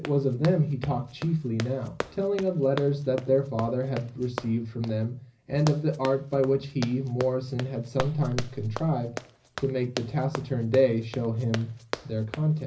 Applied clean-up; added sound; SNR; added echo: none; Run; 13 dB; reverberation time 0.4 s.